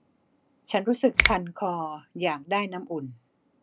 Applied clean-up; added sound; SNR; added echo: none; Finger snapping; 0 dB; none.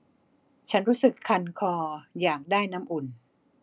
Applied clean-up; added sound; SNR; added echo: none; none; none; none.